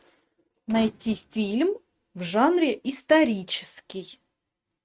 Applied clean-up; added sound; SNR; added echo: neural mask model RNNoise.